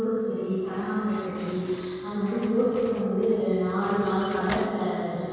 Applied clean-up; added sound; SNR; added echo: none; Slam; 18 dB; reverberation time 2.1 s.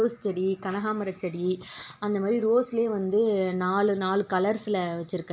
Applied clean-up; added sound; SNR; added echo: none; none; none; none.